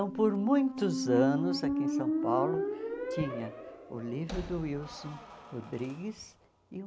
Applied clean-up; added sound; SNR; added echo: none; Squeak; 2 dB; none.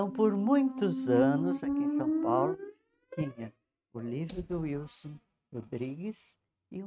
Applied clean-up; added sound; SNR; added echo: neural mask model RNNoise.